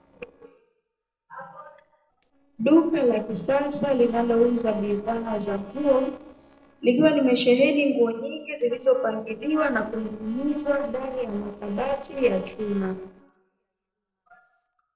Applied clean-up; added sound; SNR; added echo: neural separator model SepFormer DNS4.